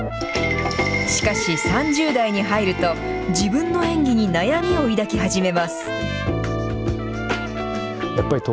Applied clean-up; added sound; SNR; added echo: none; Trumpet; 14 dB; none.